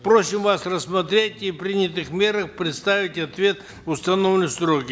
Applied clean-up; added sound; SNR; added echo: none; none; none; none.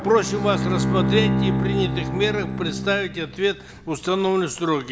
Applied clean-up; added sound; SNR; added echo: none; Bowed string instrument; 2 dB; none.